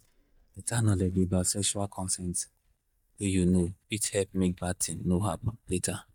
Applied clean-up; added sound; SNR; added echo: neural mask model DeepFilterNet 3.